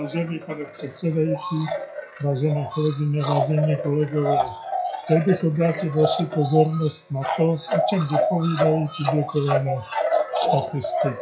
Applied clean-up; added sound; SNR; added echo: classical method WPE with log-MMSE.